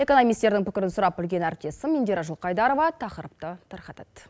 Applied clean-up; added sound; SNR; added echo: none; none; none; none.